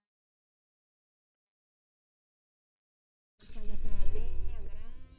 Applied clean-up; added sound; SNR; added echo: neural mask model DeepFilterNet 3.